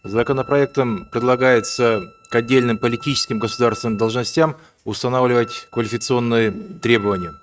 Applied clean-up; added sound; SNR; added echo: neural mask model RNNoise.